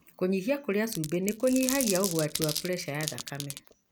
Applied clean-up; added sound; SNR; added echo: none; Glass; 7 dB; none.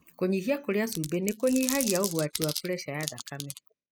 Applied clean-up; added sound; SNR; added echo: classical method spectral subtraction.